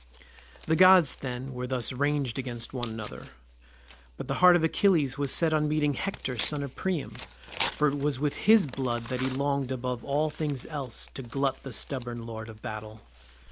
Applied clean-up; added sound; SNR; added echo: none; Tearing; 17 dB; none.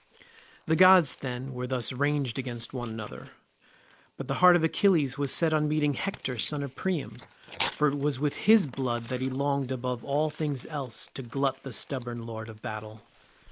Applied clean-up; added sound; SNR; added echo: neural mask model Resemble Enhance denoiser.